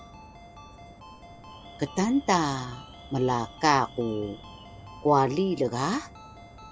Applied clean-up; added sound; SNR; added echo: none; Ringtone + Alarm; 17 dB; none.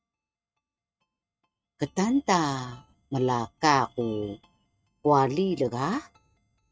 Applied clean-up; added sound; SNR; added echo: neural mask model RNNoise.